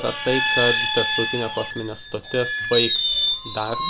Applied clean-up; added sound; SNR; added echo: none; Screech; -2 dB; none.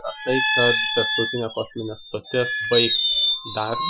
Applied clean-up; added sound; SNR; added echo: classical method Wiener filter.